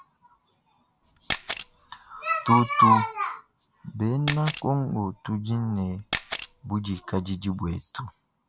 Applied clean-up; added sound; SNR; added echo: none; Camera; 2 dB; none.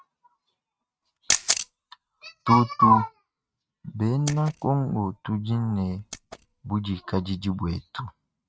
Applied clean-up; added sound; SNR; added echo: neural mask model RNNoise.